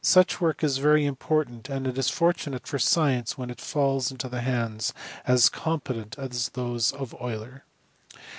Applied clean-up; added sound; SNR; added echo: none; none; none; none.